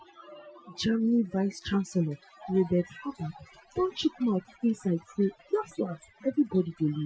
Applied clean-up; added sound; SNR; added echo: classical method Wiener filter.